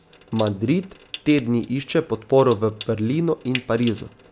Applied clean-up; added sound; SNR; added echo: none; Trickle, dribble / Sink (filling or washing) / Water tap, faucet; 17 dB; none.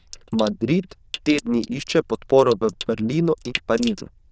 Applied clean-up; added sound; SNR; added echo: neural diffusion model UNIVERSE++.